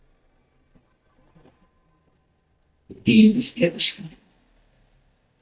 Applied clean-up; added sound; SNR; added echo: neural mask model DeepFilterNet 3.